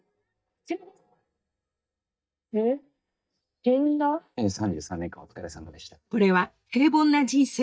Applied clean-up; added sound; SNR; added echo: neural mask model DeepFilterNet 3.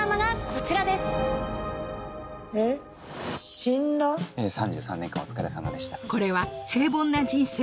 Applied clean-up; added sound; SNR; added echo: none; none; none; none.